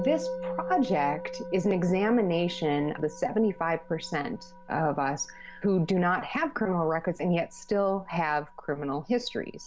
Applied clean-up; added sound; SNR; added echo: none; Musical instrument; 13 dB; none.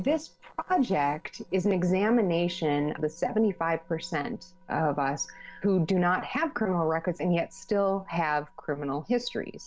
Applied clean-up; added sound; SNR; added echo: neural separator model SepFormer DNS4.